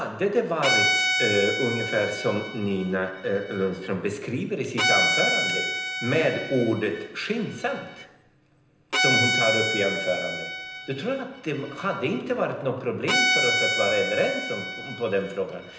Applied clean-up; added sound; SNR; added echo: none; Bowed string instrument; 1 dB; reverberation time 0.9 s.